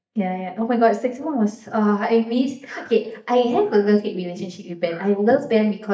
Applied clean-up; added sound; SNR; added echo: neural mask model DeepFilterNet 3.